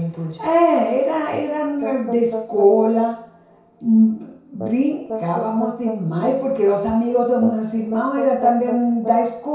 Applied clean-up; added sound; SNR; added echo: none; Brass instrument; 11 dB; reverberation time 0.6 s.